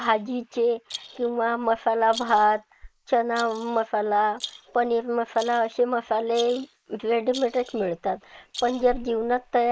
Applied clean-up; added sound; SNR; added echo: neural mask model Resemble Enhance denoiser.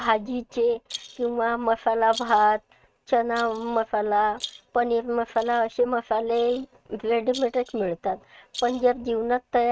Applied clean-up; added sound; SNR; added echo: neural mask model RNNoise.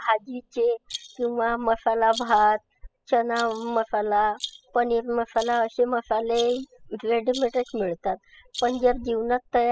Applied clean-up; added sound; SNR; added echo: classical method spectral subtraction.